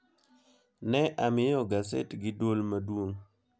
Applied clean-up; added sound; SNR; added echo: none; none; none; none.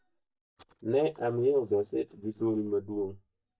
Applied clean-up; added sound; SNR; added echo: neural mask model DeepFilterNet 3.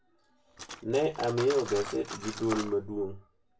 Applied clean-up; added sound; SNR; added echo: none; Cutlery, silverware; 12 dB; reverberation time 0.2 s.